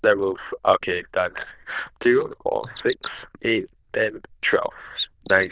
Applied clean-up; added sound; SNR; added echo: neural diffusion model UNIVERSE++.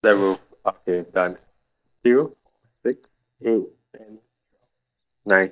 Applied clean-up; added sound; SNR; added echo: neural mask model DeepFilterNet 3.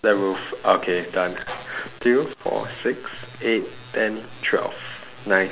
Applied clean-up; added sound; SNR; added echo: none; none; none; none.